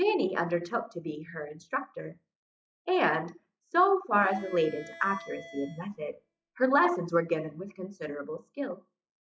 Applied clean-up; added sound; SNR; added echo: classical method log-MMSE.